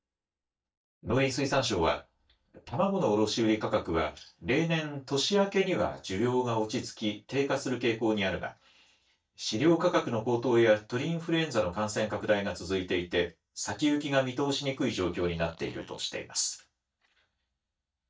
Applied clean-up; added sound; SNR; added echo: neural mask model DeepFilterNet 3.